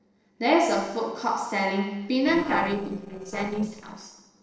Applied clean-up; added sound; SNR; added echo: neural separator model SepFormer DNS4.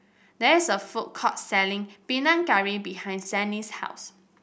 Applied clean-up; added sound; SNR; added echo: none; none; none; none.